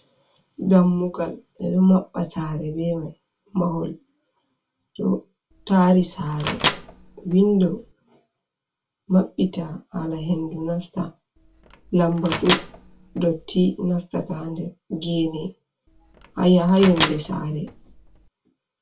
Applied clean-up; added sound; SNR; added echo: none; Microwave oven; 7 dB; reverberation time 0.2 s.